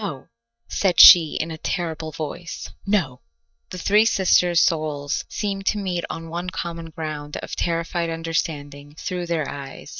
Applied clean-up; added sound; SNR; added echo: neural mask model DeepFilterNet 3.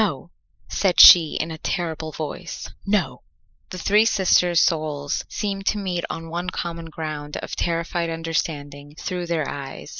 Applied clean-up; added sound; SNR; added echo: neural mask model Resemble Enhance denoiser.